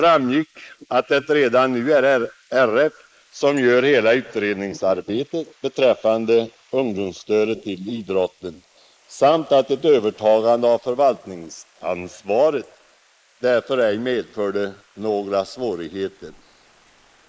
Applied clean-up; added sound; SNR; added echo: neural mask model Resemble Enhance denoiser.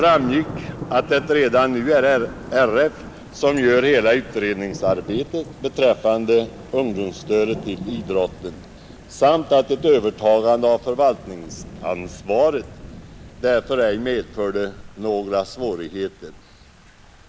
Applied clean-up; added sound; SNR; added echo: none; Thunder / Rain; 16 dB; none.